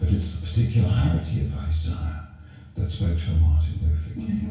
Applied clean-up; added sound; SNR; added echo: none; none; none; reverberation time 0.6 s.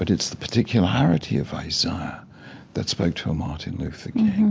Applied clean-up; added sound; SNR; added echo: none; none; none; none.